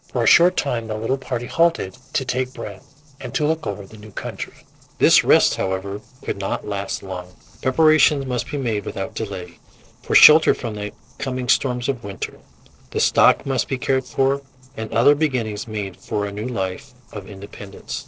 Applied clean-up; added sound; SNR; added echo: neural separator model SepFormer DNS4.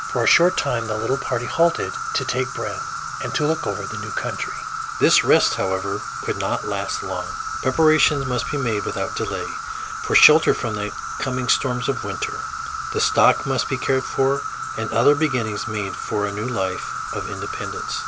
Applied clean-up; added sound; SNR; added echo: none; Insect; 6 dB; none.